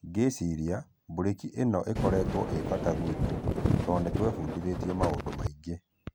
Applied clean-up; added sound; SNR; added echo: none; Wind; -1 dB; none.